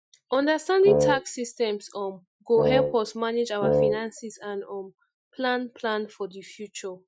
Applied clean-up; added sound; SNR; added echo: classical method Wiener filter.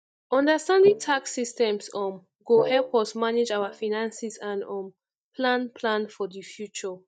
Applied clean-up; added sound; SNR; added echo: neural mask model DeepFilterNet 3.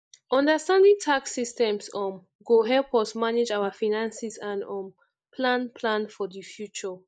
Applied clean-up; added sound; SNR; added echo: neural mask model Resemble Enhance denoiser.